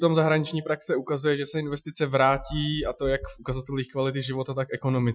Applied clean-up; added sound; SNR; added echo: classical method Wiener filter.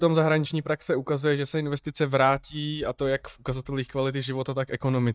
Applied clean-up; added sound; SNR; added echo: neural mask model DeepFilterNet 3.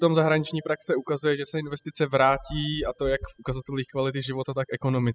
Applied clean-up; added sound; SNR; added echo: classical method spectral subtraction.